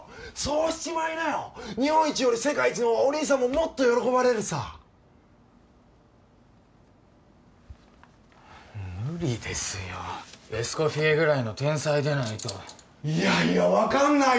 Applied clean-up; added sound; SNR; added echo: none; none; none; none.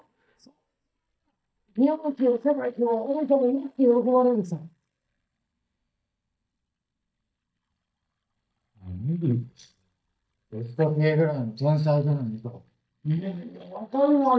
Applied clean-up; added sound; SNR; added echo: neural mask model DeepFilterNet 3.